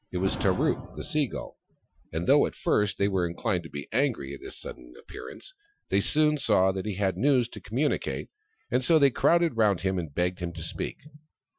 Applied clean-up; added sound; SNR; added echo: classical method Wiener filter.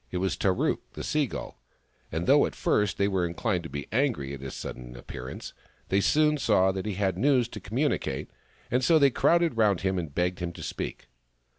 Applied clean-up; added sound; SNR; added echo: none; none; none; none.